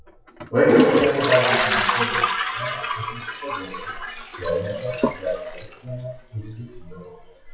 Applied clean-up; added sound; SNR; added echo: classical method WPE with log-MMSE.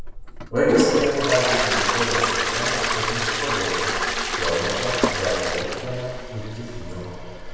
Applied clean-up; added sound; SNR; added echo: none; Toilet flush; -1 dB; reverberation time 1.9 s.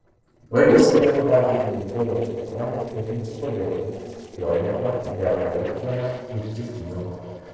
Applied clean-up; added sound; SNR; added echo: neural separator model SepFormer DNS4.